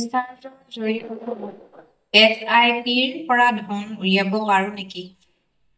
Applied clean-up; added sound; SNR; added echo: neural mask model DeepFilterNet 3.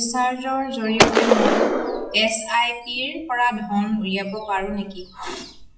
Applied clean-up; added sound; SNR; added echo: classical method WPE with log-MMSE.